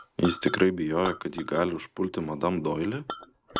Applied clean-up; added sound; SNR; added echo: none; Chink, clink; 12 dB; none.